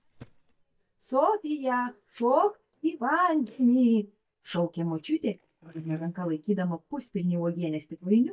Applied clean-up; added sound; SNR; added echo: neural mask model DeepFilterNet 3.